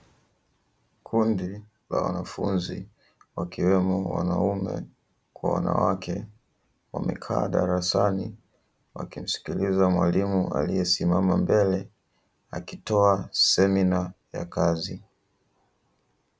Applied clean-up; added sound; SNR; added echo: none; none; none; none.